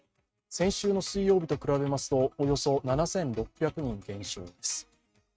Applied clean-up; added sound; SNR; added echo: neural mask model RNNoise.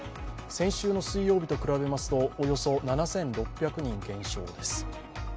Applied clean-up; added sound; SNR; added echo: none; none; none; none.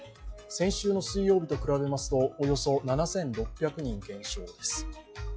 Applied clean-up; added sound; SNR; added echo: classical method log-MMSE.